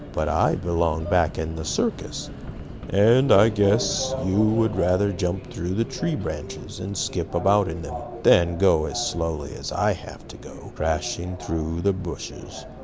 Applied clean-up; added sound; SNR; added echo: none; Subway, metro, underground; 11 dB; none.